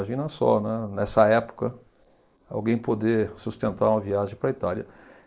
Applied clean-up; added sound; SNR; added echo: neural mask model Resemble Enhance denoiser.